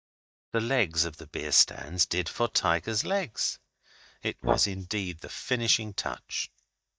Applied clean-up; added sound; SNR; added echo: neural mask model DeepFilterNet 3.